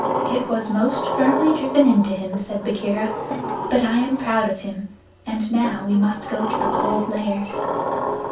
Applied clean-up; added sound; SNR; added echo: none; Sliding door; 5 dB; reverberation time 0.3 s.